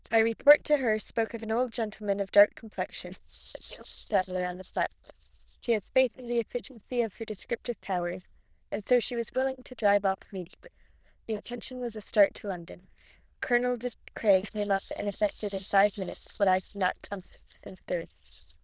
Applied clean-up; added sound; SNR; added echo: neural diffusion model UNIVERSE++.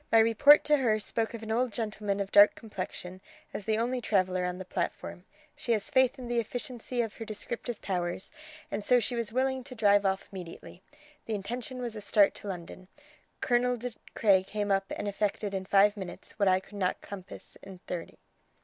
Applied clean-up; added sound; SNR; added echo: none; none; none; none.